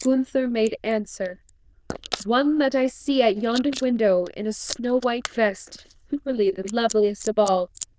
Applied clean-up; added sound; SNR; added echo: neural diffusion model UNIVERSE++.